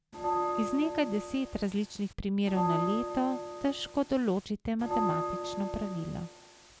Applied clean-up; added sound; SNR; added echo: none; Bell; 3 dB; none.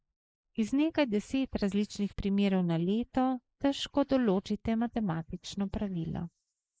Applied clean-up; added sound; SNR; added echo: neural mask model Resemble Enhance denoiser.